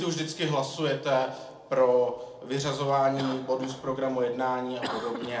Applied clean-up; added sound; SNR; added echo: none; Cough; 15 dB; reverberation time 0.4 s.